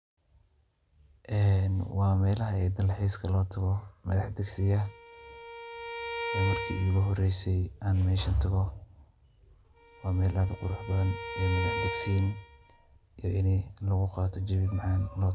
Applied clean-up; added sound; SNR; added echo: none; Bowed string instrument; 10 dB; none.